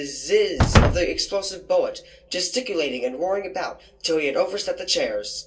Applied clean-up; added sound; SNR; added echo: none; Slam; -2 dB; reverberation time 0.2 s.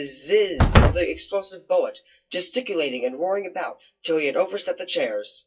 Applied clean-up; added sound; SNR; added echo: classical method WPE with log-MMSE.